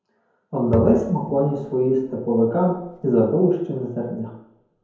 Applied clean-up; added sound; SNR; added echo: none; Bowed string instrument; 10 dB; reverberation time 0.9 s.